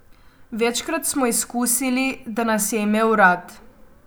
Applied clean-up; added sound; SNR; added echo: none; none; none; none.